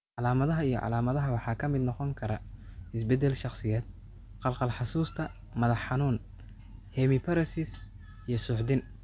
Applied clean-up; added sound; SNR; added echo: none; none; none; none.